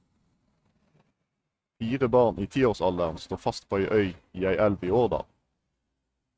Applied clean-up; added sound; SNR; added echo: neural mask model RNNoise.